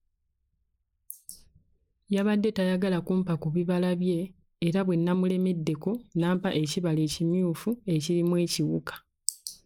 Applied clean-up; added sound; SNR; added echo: neural mask model Resemble Enhance denoiser.